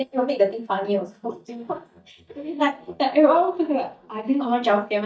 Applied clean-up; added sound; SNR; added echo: neural mask model DeepFilterNet 3.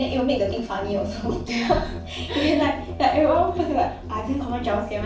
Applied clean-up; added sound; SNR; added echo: none; Musical instrument; 10 dB; reverberation time 0.3 s.